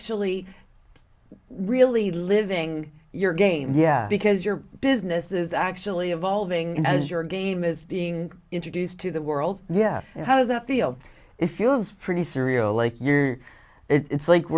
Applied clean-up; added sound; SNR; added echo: none; none; none; none.